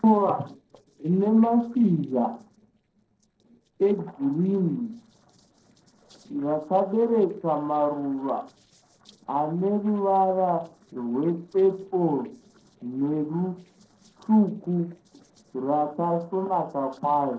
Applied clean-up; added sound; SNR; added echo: neural separator model SepFormer DNS4.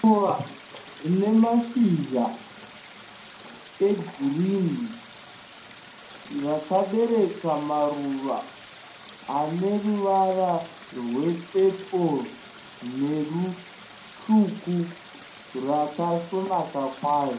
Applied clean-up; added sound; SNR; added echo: none; Stream; 17 dB; reverberation time 0.4 s.